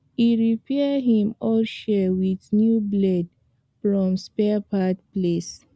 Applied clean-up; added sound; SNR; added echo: none; none; none; none.